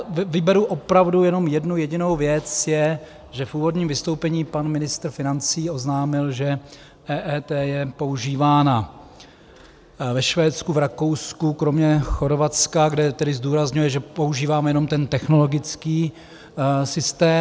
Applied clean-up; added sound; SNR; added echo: none; none; none; none.